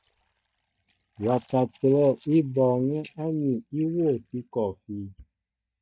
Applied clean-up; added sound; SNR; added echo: neural mask model DeepFilterNet 3.